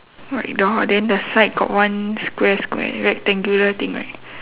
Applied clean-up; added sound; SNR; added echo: none; none; none; none.